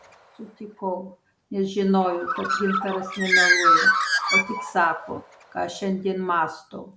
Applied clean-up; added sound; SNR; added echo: none; Bird; -2 dB; none.